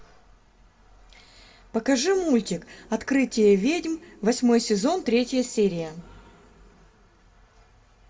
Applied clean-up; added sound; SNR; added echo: none; none; none; reverberation time 1.2 s.